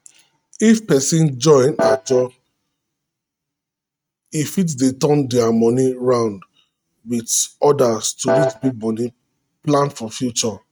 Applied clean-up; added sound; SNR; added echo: neural mask model RNNoise.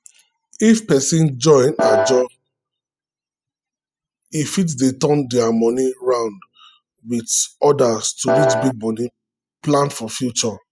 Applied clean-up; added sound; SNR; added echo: classical method spectral subtraction.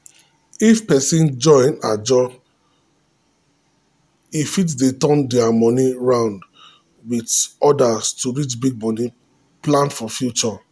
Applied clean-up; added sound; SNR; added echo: none; none; none; none.